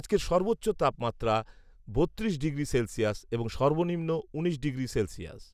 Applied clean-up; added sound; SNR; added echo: none; none; none; none.